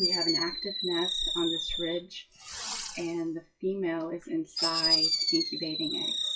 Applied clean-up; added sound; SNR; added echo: classical method WPE with log-MMSE.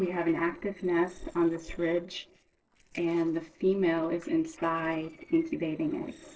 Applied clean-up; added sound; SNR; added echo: neural separator model SepFormer DNS4.